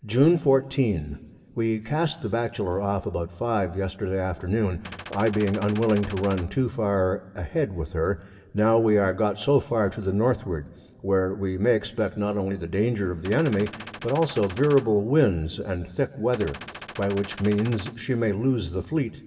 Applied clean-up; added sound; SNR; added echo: none; Gunshot, gunfire; 15 dB; reverberation time 1.2 s.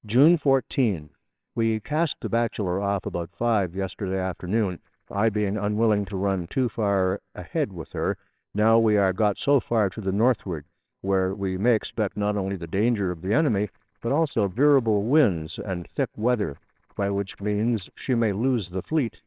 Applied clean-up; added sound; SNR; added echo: neural separator model SepFormer WHAMR!.